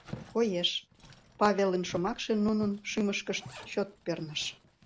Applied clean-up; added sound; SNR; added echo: none; Zipper (clothing); 19 dB; none.